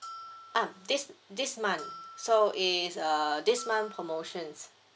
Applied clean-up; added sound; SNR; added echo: none; Bell; 16 dB; none.